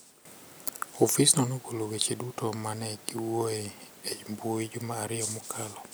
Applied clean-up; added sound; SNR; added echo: none; none; none; none.